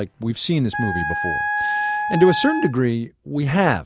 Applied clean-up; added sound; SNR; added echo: none; Wind instrument, woodwind instrument; 3 dB; none.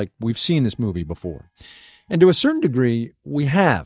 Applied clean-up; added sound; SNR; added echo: neural mask model DeepFilterNet 3.